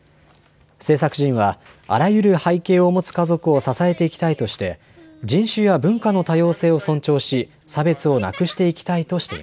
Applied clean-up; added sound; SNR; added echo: none; none; none; none.